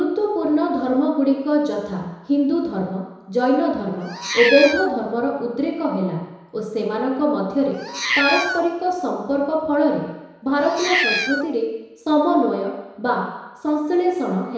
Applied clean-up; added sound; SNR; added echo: none; Meow; 4 dB; reverberation time 1.0 s.